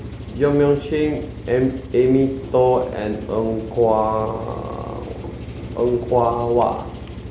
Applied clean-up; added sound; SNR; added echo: none; Engine; 13 dB; none.